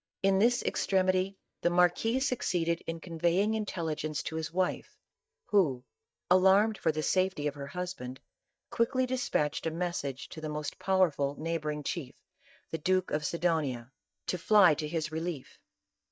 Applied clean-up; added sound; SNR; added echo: neural mask model DeepFilterNet 3.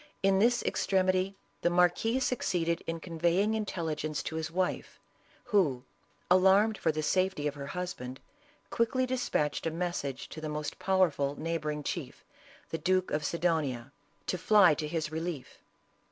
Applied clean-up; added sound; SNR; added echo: none; none; none; none.